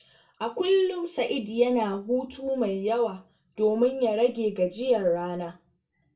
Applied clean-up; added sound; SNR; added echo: none; none; none; reverberation time 0.2 s.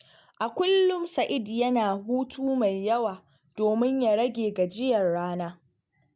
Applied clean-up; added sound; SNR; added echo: none; none; none; none.